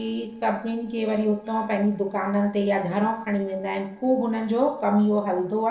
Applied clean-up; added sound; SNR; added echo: neural separator model SepFormer DNS4.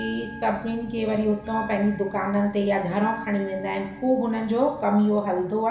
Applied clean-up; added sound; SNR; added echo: none; Bell; 18 dB; reverberation time 0.8 s.